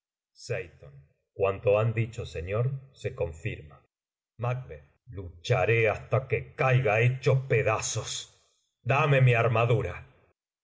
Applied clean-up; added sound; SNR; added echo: none; none; none; none.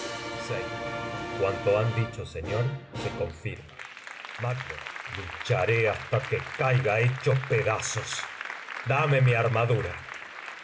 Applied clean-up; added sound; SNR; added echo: none; Applause; 9 dB; none.